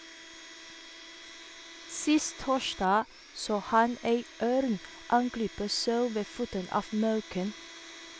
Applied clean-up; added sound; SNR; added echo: none; Domestic sounds, home sounds; 17 dB; none.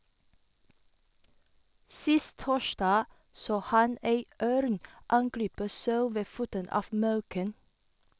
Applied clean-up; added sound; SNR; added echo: none; none; none; none.